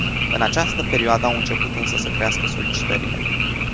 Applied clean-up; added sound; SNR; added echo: none; Frog; -3 dB; none.